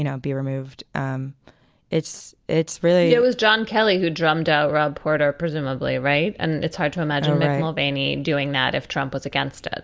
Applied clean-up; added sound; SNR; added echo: none; none; none; none.